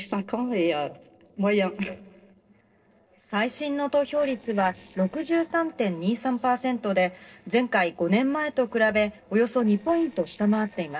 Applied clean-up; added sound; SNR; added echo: neural separator model SepFormer DNS4.